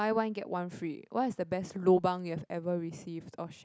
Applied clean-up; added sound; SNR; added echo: none; none; none; none.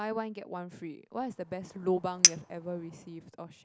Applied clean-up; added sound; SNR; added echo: none; Chink, clink; -5 dB; none.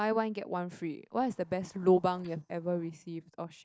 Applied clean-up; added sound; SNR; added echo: neural mask model DeepFilterNet 3.